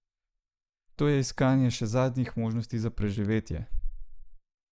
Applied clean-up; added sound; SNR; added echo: neural mask model Resemble Enhance denoiser.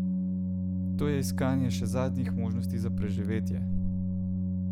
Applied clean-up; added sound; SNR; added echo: none; Organ; -5 dB; none.